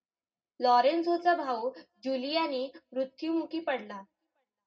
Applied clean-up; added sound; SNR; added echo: none; none; none; reverberation time 0.2 s.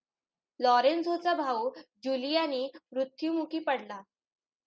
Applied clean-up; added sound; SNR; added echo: none; none; none; none.